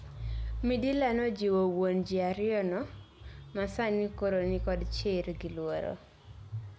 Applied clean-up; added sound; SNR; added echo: none; none; none; none.